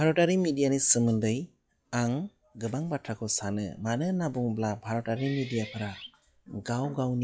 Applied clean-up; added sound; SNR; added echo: classical method log-MMSE.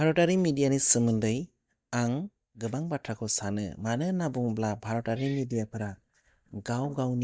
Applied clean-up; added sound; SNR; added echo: neural mask model DeepFilterNet 3.